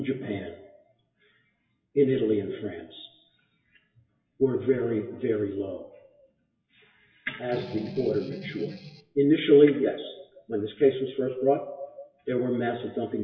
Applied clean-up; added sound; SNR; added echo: classical method WPE with log-MMSE.